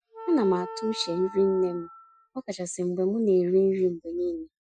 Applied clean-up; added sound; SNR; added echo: classical method Wiener filter.